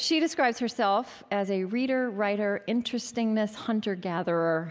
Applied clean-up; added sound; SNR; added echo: none; none; none; none.